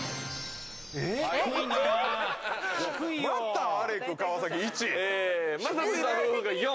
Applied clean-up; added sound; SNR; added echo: none; none; none; none.